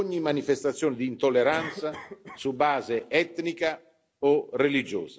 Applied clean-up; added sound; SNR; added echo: none; Cough; 20 dB; none.